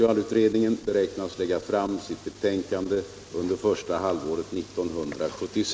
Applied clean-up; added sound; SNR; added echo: none; none; none; none.